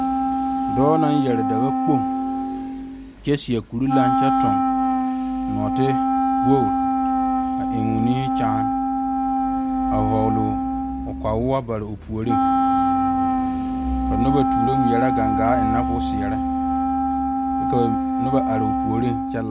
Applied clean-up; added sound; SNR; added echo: none; Wind instrument, woodwind instrument; -4 dB; none.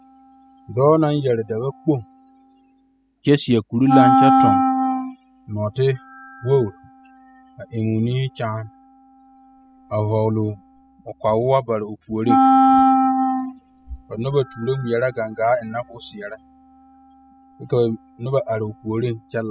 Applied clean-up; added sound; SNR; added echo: classical method spectral subtraction.